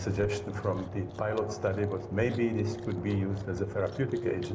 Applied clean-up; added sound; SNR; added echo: none; Bass guitar + Chewing, mastication; 18 dB; none.